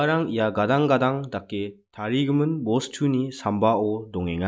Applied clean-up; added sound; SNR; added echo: none; none; none; none.